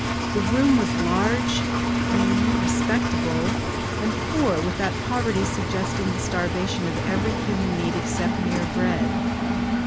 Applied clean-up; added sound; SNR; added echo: none; Engine; -3 dB; none.